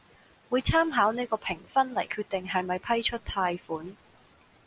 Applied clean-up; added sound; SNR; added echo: none; none; none; none.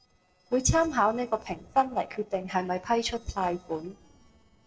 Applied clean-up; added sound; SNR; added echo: neural separator model SepFormer DNS4.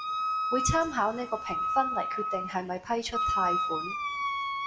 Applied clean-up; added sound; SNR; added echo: none; Wind instrument, woodwind instrument; -1 dB; reverberation time 1.0 s.